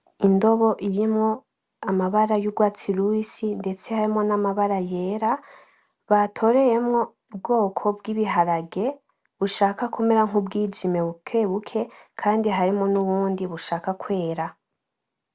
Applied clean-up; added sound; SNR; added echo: none; none; none; none.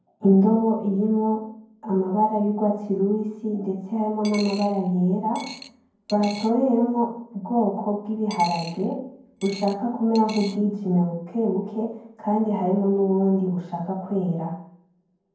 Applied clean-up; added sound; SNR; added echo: none; Coin (dropping); 18 dB; reverberation time 0.9 s.